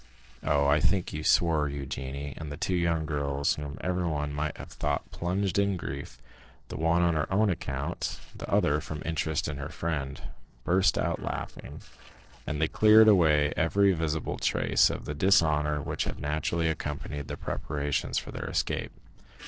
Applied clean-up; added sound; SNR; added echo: neural separator model SepFormer DNS4.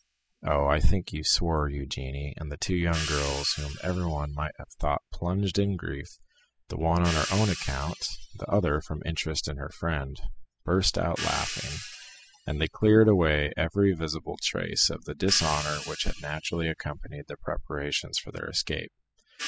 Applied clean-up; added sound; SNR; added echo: classical method spectral subtraction.